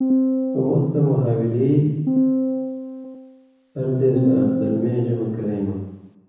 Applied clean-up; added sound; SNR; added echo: none; Piano; 2 dB; reverberation time 1.1 s.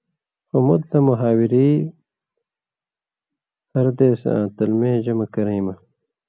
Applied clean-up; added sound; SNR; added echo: none; none; none; none.